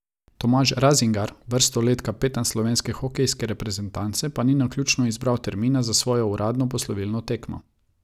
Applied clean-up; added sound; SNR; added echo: none; none; none; none.